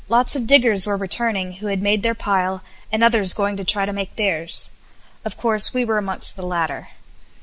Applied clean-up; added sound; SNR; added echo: none; none; none; none.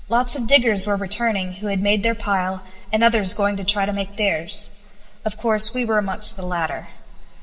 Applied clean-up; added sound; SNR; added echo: none; none; none; reverberation time 1.6 s.